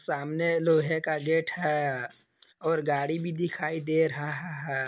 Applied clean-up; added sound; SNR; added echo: none; none; none; none.